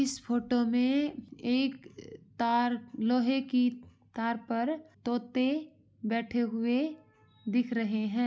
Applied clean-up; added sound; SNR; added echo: none; none; none; none.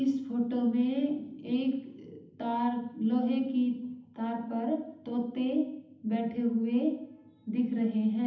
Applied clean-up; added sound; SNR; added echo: none; none; none; reverberation time 0.8 s.